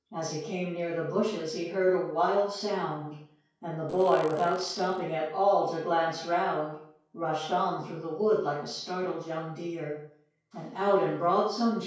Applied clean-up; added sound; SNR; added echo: neural separator model SepFormer DNS4.